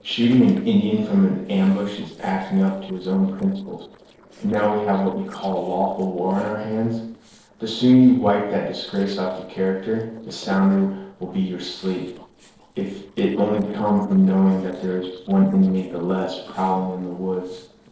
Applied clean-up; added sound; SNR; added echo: neural separator model SepFormer DNS4.